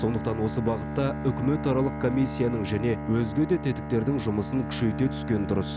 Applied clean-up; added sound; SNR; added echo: none; Bowed string instrument; 6 dB; none.